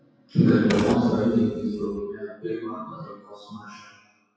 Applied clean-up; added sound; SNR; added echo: classical method WPE with log-MMSE.